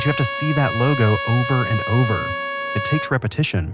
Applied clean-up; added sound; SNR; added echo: none; Trumpet; 6 dB; none.